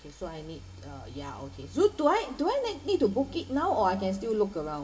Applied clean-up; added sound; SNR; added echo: none; Bowed string instrument; 19 dB; reverberation time 1.2 s.